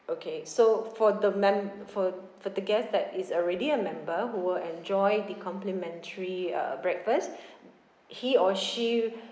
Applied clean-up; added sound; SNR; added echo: none; none; none; none.